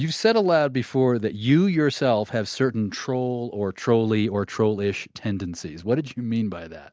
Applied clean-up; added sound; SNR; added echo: none; none; none; none.